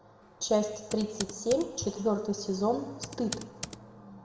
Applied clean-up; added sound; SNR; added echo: none; Computer keyboard; 13 dB; reverberation time 1.2 s.